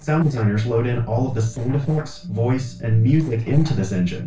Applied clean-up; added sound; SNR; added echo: neural separator model SepFormer DNS4.